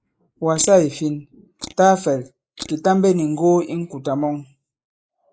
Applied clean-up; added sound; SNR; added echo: neural mask model Resemble Enhance denoiser.